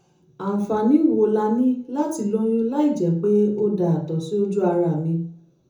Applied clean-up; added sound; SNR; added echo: none; none; none; reverberation time 0.6 s.